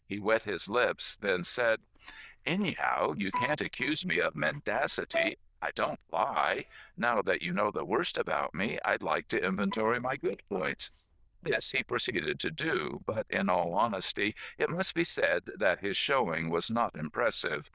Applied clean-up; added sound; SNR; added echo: neural diffusion model UNIVERSE++.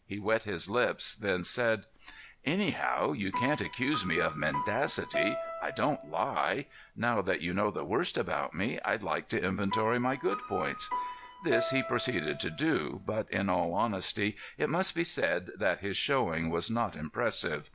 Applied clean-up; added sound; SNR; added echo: none; Piano; 7 dB; none.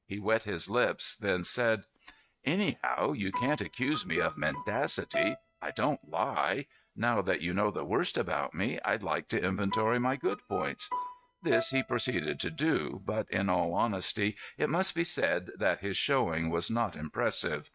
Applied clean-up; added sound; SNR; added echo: neural mask model RNNoise.